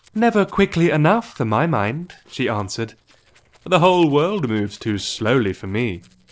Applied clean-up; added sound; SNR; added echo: neural separator model SepFormer DNS4.